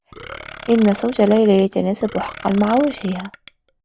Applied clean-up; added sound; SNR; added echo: none; Burping, eructation; 18 dB; none.